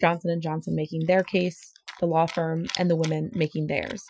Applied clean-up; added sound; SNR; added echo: classical method Wiener filter.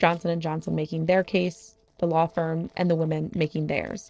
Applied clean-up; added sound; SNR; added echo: neural separator model SepFormer DNS4.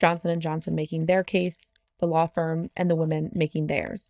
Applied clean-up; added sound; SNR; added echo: neural mask model DeepFilterNet 3.